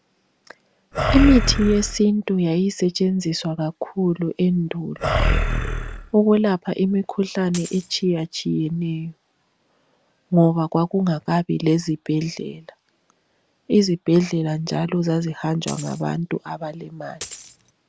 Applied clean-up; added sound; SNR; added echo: none; Animal + Coin (dropping); 1 dB; none.